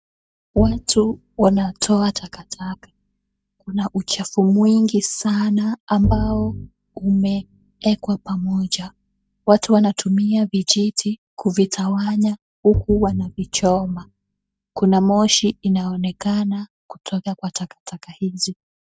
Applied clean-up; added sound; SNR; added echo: neural mask model RNNoise.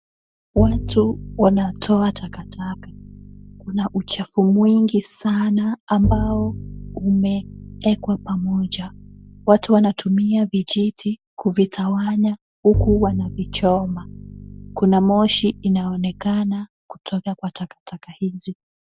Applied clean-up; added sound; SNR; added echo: none; Bowed string instrument; 8 dB; none.